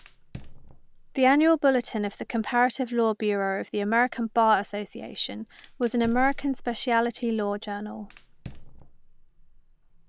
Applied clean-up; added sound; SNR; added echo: none; Fire; 16 dB; none.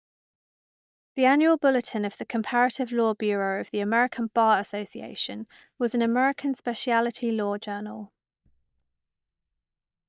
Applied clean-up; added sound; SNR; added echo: neural mask model DeepFilterNet 3.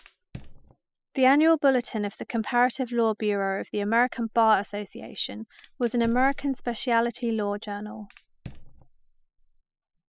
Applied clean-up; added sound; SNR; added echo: classical method spectral subtraction.